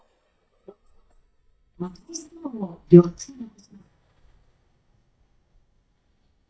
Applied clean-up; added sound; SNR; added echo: neural mask model DeepFilterNet 3.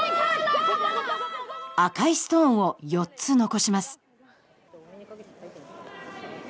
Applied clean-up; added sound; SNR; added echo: none; none; none; none.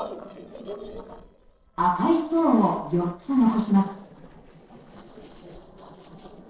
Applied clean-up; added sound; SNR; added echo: neural separator model SepFormer DNS4.